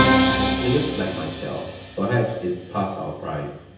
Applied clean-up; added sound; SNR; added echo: none; Musical instrument; -2 dB; reverberation time 0.9 s.